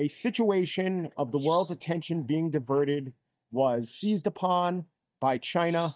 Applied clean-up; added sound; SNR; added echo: neural mask model DeepFilterNet 3.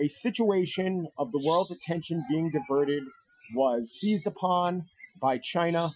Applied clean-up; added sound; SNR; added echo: classical method Wiener filter.